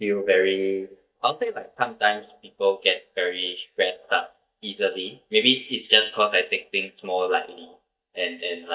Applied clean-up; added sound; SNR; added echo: neural mask model DeepFilterNet 3.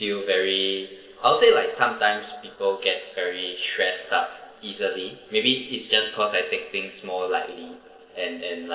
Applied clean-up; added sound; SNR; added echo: neural separator model SepFormer DNS4.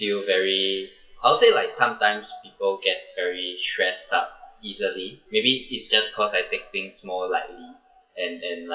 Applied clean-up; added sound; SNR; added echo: classical method WPE with log-MMSE.